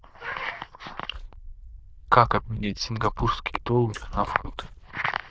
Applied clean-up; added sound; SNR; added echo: neural diffusion model UNIVERSE++.